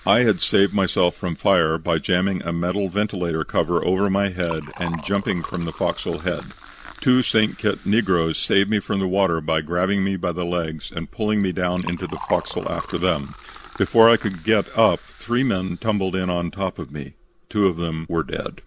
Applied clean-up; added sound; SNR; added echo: none; Liquid; 20 dB; none.